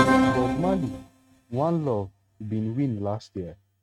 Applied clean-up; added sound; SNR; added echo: neural mask model RNNoise.